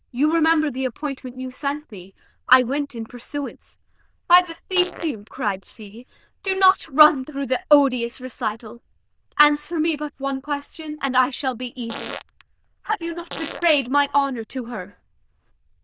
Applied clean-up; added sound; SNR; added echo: neural diffusion model UNIVERSE++.